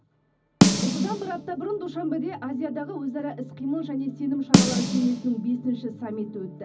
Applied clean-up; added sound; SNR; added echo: none; Snare drum; -4 dB; reverberation time 0.4 s.